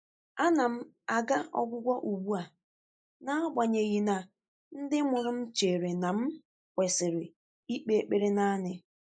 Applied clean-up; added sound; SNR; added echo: neural mask model Resemble Enhance denoiser.